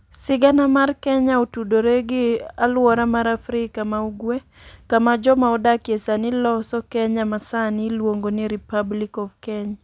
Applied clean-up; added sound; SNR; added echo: none; none; none; none.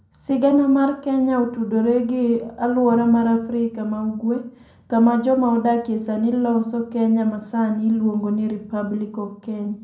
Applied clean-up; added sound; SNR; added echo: none; none; none; reverberation time 0.6 s.